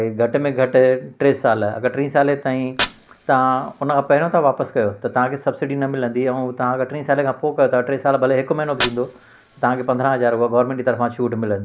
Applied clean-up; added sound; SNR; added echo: none; Fire; 16 dB; none.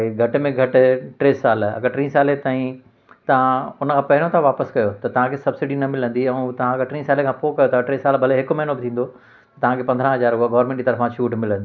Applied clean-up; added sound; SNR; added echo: none; none; none; none.